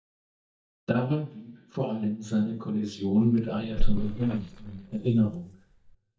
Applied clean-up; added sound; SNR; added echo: neural mask model DeepFilterNet 3.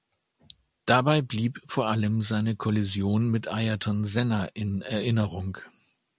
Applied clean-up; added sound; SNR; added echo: none; none; none; none.